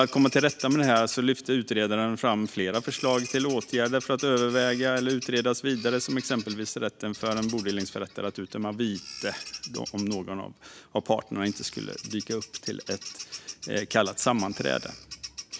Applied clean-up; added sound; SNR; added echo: none; Bird vocalization, bird call, bird song; 15 dB; none.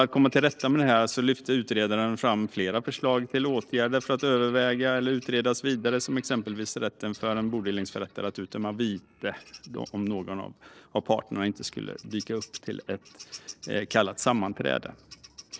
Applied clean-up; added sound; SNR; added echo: neural separator model SepFormer DNS4.